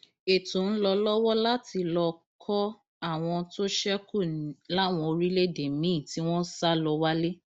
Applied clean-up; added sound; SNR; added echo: none; none; none; none.